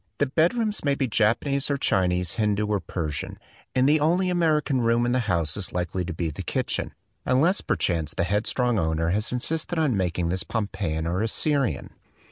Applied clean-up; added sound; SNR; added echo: none; none; none; none.